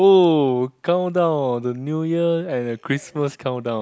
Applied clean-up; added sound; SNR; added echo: none; none; none; none.